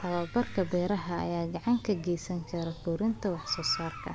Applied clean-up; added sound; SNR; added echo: none; none; none; none.